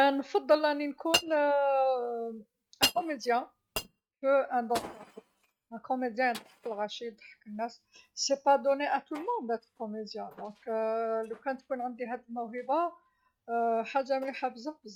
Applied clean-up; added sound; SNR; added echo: neural mask model RNNoise.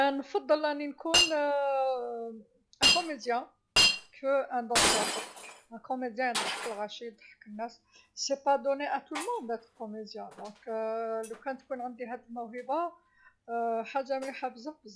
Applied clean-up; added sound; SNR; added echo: none; Shatter; 1 dB; none.